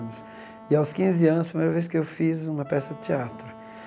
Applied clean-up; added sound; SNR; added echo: none; Wind instrument, woodwind instrument; 20 dB; none.